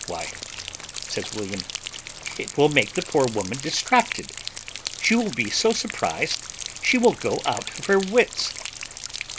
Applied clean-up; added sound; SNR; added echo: none; Rain; 10 dB; none.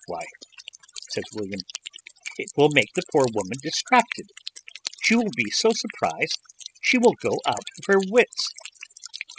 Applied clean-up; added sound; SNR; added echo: classical method spectral subtraction.